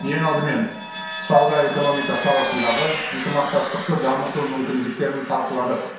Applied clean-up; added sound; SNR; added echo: none; Vehicle; 8 dB; reverberation time 0.7 s.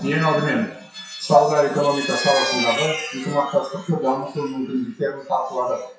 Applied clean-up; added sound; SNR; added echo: classical method WPE with log-MMSE.